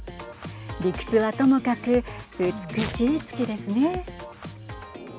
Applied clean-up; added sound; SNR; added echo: none; Tearing; 15 dB; none.